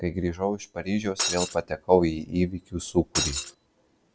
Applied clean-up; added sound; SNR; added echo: none; Shatter; 1 dB; none.